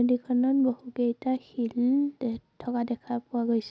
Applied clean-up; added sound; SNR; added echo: none; none; none; none.